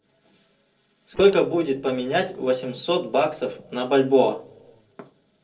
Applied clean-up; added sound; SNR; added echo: neural separator model SepFormer DNS4.